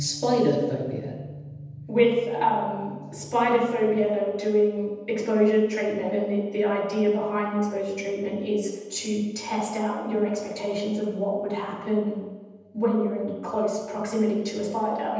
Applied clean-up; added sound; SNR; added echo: none; none; none; reverberation time 1.1 s.